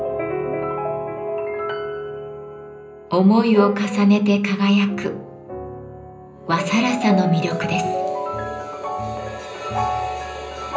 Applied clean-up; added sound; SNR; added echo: none; none; none; reverberation time 0.5 s.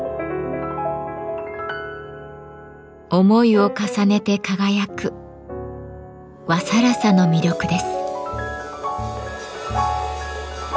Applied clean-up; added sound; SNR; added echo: none; none; none; none.